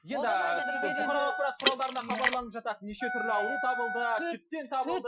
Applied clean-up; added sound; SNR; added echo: classical method Wiener filter.